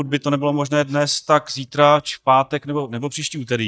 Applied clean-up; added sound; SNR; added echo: neural mask model DeepFilterNet 3.